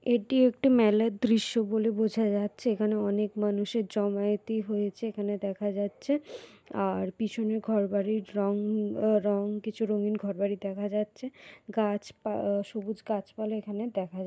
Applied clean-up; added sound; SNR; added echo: none; none; none; none.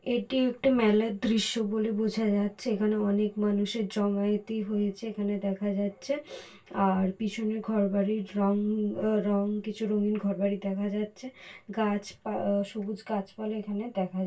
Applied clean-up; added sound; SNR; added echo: none; none; none; reverberation time 0.2 s.